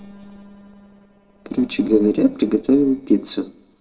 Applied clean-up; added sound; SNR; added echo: neural separator model SepFormer DNS4.